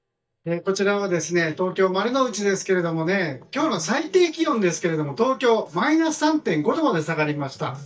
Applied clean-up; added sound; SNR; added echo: neural mask model DeepFilterNet 3.